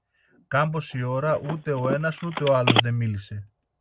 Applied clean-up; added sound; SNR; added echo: none; Telephone; 2 dB; none.